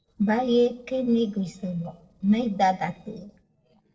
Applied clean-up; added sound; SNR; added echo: neural separator model SepFormer DNS4.